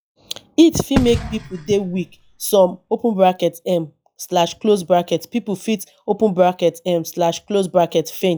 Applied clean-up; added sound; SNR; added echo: classical method log-MMSE.